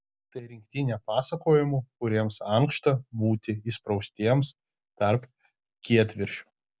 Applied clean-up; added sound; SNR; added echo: none; none; none; none.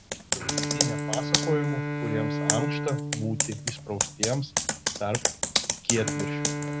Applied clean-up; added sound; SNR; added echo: none; Bowed string instrument + Computer keyboard; -4 dB; none.